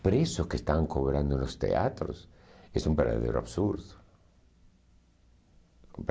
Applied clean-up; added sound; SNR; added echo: none; none; none; none.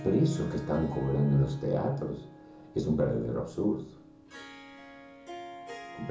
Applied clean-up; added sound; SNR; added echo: none; Harp; 15 dB; reverberation time 0.7 s.